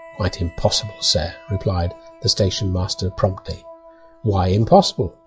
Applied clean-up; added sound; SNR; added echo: classical method log-MMSE.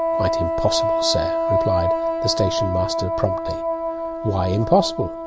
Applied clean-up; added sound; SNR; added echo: none; Wind instrument, woodwind instrument; -1 dB; none.